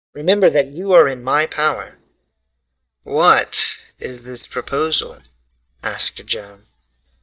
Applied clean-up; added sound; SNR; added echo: neural mask model DeepFilterNet 3.